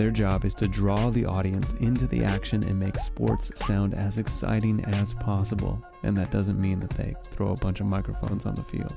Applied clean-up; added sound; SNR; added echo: none; none; none; none.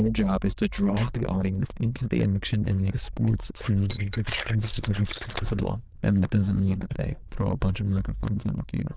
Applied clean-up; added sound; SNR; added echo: neural diffusion model UNIVERSE++.